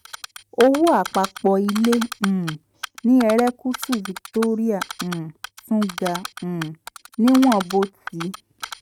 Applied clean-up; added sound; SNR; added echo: neural mask model RNNoise.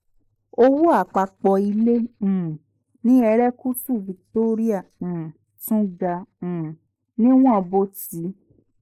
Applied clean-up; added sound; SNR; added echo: neural mask model Resemble Enhance denoiser.